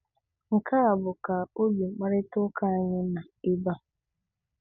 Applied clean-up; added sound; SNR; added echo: none; none; none; none.